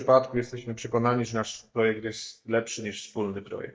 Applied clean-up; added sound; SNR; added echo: neural mask model DeepFilterNet 3.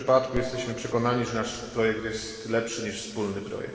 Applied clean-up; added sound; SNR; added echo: none; Dog; 14 dB; reverberation time 2.3 s.